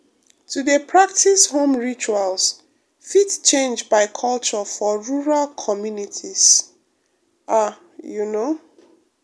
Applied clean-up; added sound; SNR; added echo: none; none; none; none.